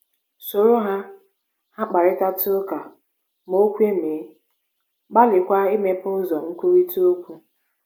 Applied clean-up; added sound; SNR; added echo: none; none; none; none.